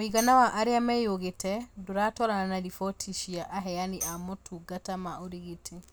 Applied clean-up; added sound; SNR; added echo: none; Tambourine; 14 dB; none.